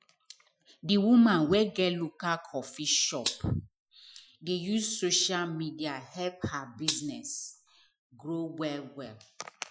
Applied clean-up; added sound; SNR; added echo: classical method Wiener filter.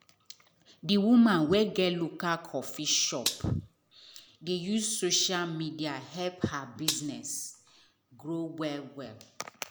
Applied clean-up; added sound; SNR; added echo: none; Gunshot, gunfire; 8 dB; none.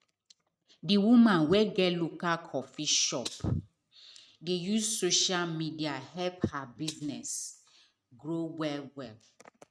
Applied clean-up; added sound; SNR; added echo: neural mask model RNNoise.